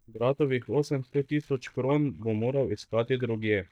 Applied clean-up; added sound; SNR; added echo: neural mask model DeepFilterNet 3.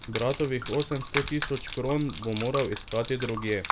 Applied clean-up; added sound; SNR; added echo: none; Gurgling / Liquid; 4 dB; none.